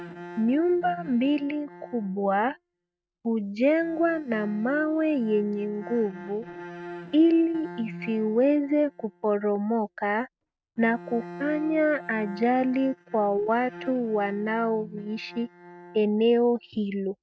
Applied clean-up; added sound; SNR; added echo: neural mask model RNNoise.